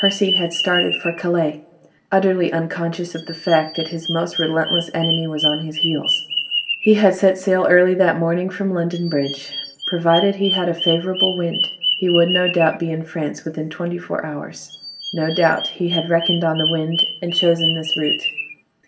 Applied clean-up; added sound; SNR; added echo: none; Bird vocalization, bird call, bird song; 6 dB; reverberation time 0.5 s.